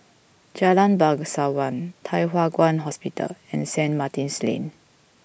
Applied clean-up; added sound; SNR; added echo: none; none; none; none.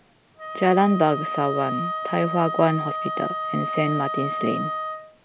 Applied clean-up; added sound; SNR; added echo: none; Wind instrument, woodwind instrument; 5 dB; none.